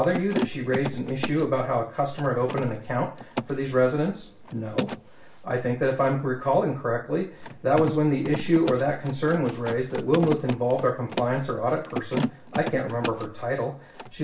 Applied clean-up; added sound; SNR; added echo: none; Mechanisms; 10 dB; reverberation time 0.3 s.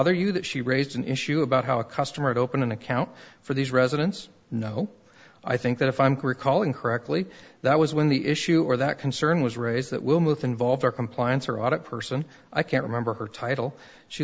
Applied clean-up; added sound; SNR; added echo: none; none; none; none.